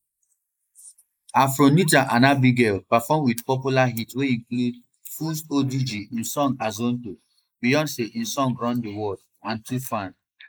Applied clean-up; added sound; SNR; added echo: neural mask model Resemble Enhance denoiser.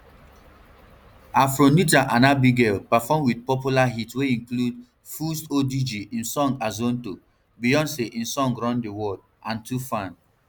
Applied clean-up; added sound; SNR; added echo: none; none; none; none.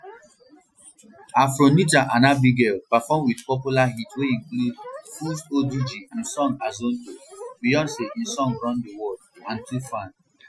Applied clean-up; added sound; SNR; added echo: classical method Wiener filter.